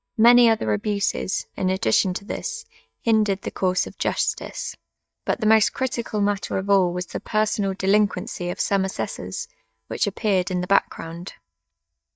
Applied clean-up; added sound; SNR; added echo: neural mask model DeepFilterNet 3.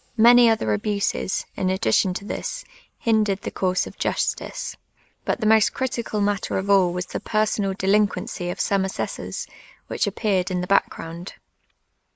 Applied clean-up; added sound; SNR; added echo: neural mask model Resemble Enhance denoiser.